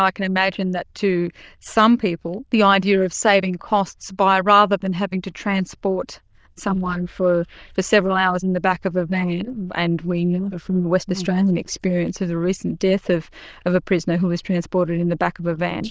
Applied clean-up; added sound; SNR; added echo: neural diffusion model UNIVERSE++.